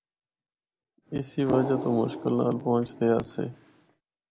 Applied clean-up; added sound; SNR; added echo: none; Water; 9 dB; none.